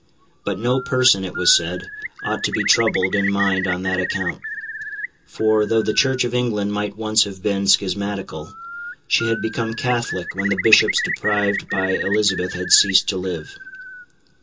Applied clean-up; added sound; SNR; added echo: none; Bird; 7 dB; reverberation time 0.2 s.